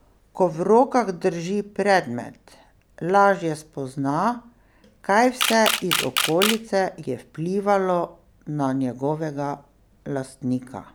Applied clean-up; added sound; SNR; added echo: none; Camera; 3 dB; none.